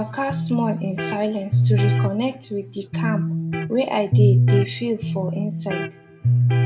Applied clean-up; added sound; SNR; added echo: none; Electric guitar; -4 dB; none.